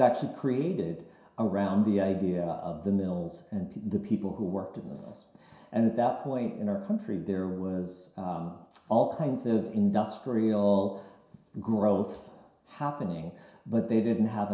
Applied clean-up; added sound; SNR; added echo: none; none; none; reverberation time 0.7 s.